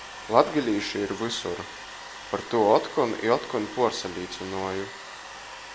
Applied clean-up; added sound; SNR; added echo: none; Domestic sounds, home sounds; 13 dB; none.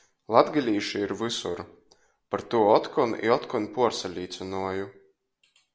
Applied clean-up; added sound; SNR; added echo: none; none; none; none.